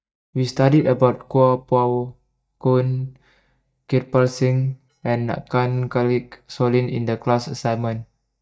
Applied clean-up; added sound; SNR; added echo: neural mask model DeepFilterNet 3.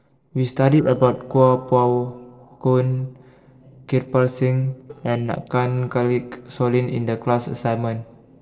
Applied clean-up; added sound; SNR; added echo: neural separator model SepFormer DNS4.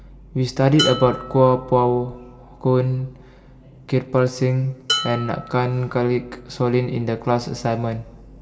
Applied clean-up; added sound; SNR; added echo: none; Dishes, pots, and pans; 11 dB; reverberation time 1.5 s.